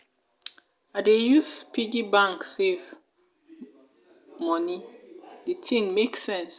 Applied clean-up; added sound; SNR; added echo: none; none; none; none.